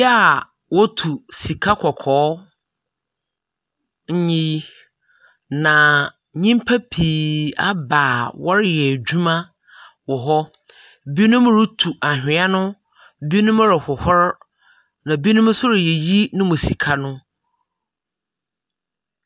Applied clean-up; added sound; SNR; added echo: none; none; none; none.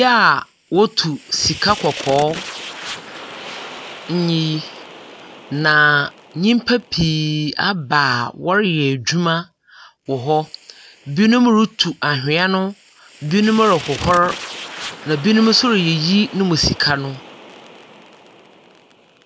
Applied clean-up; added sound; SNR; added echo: none; Fire; 17 dB; none.